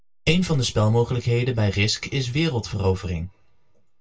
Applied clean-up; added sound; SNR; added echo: none; none; none; reverberation time 0.2 s.